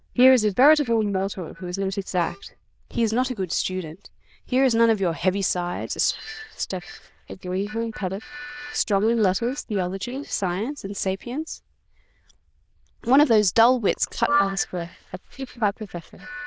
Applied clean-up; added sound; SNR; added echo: neural diffusion model UNIVERSE++.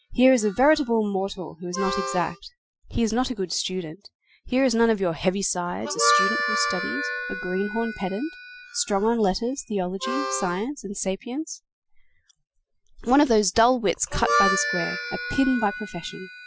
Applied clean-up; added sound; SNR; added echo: classical method Wiener filter.